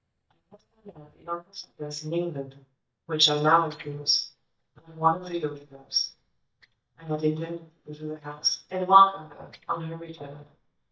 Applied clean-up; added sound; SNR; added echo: neural mask model DeepFilterNet 3.